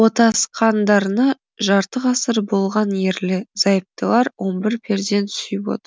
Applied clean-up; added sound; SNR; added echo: none; none; none; none.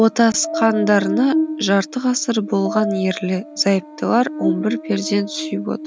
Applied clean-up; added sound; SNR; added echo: none; Buzz + Piano; 7 dB; none.